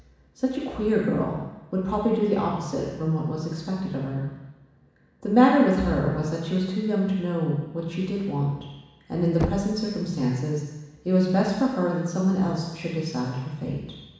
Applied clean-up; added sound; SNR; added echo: none; Knock; 12 dB; reverberation time 1.1 s.